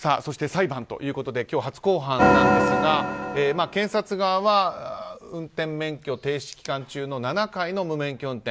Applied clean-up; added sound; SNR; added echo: none; Organ; -3 dB; none.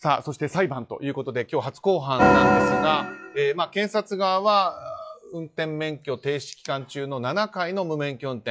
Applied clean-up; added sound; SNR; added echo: classical method log-MMSE.